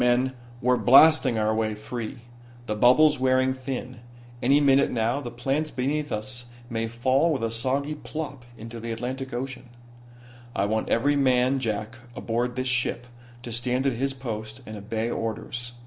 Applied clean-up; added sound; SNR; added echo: none; none; none; none.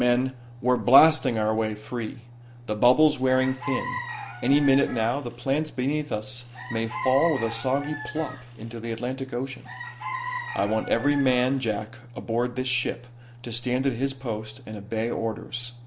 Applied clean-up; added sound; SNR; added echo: none; Chicken, rooster; 10 dB; none.